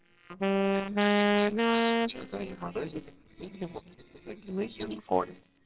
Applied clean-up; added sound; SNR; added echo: neural separator model SepFormer WHAMR!.